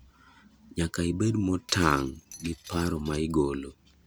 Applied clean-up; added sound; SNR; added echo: none; Shatter; 17 dB; none.